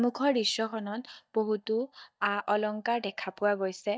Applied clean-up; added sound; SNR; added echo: neural mask model DeepFilterNet 3.